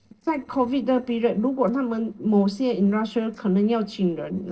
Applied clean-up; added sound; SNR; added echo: neural separator model SepFormer DNS4.